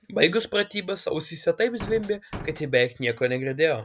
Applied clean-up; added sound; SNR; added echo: none; Slam; 12 dB; none.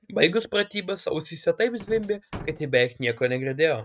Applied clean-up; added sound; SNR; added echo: neural mask model RNNoise.